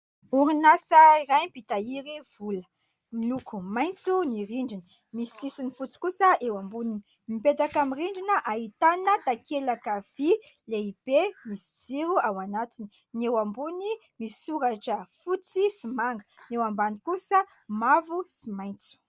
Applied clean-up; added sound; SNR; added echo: none; none; none; none.